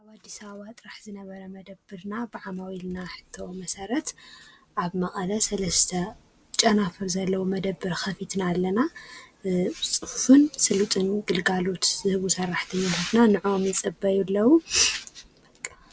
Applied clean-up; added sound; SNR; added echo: none; none; none; none.